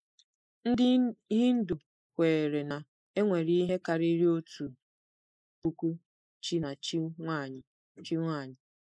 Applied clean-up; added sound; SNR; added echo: neural mask model Resemble Enhance denoiser.